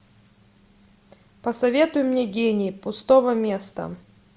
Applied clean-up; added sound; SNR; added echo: none; none; none; none.